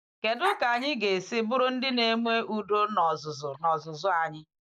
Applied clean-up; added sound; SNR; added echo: neural mask model DeepFilterNet 3.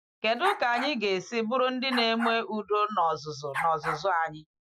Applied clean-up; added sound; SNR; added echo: classical method Wiener filter.